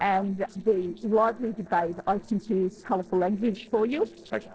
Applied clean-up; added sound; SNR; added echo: neural separator model SepFormer DNS4.